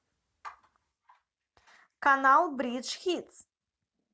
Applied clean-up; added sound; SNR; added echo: none; none; none; none.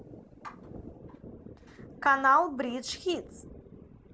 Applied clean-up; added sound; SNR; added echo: none; Thunder; 17 dB; none.